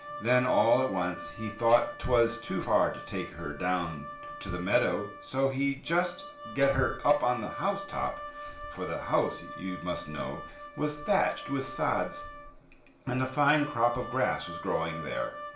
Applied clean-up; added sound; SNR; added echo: none; Wind instrument, woodwind instrument; 13 dB; reverberation time 0.4 s.